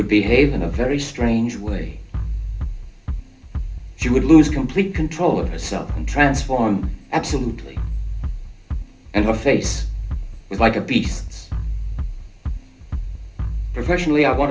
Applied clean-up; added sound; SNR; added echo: none; Bass drum; 5 dB; reverberation time 0.3 s.